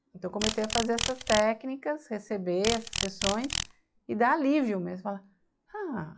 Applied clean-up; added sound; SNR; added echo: classical method log-MMSE.